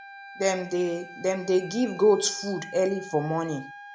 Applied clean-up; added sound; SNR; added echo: none; Wind instrument, woodwind instrument; 16 dB; none.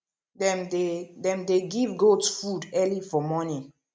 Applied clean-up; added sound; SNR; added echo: none; none; none; none.